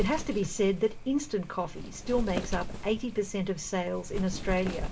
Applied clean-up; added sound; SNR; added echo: none; Wind; 6 dB; reverberation time 0.2 s.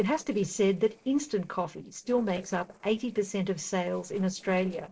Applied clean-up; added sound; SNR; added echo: neural separator model SepFormer DNS4.